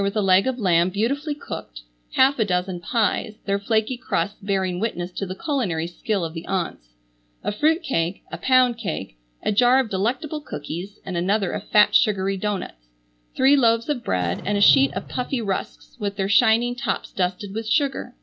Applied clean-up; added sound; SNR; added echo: none; Fireworks; 13 dB; none.